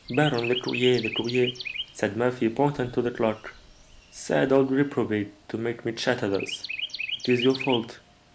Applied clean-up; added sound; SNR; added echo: none; Chirp, tweet; 11 dB; none.